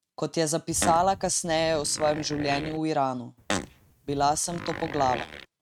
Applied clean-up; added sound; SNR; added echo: neural mask model RNNoise.